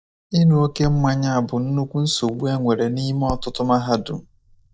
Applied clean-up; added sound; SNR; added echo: neural mask model DeepFilterNet 3.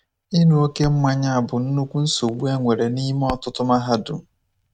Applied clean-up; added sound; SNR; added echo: neural mask model RNNoise.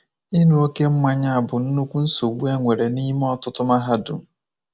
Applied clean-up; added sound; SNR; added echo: none; none; none; none.